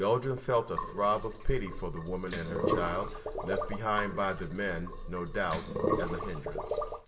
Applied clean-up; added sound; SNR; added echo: none; Sink (filling or washing); 3 dB; reverberation time 0.7 s.